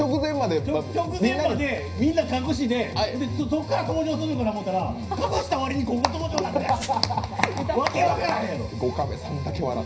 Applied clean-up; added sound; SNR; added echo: none; Glass; 18 dB; reverberation time 0.4 s.